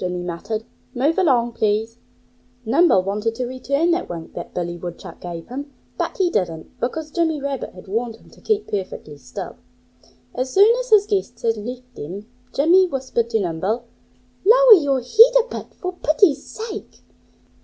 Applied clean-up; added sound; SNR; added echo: none; none; none; none.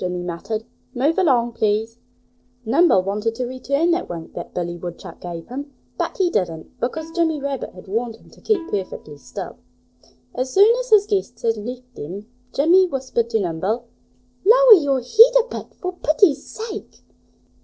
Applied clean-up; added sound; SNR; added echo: neural separator model SepFormer DNS4.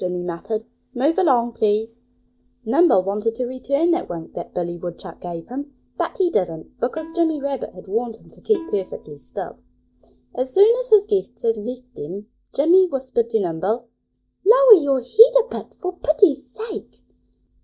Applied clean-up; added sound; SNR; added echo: neural mask model DeepFilterNet 3.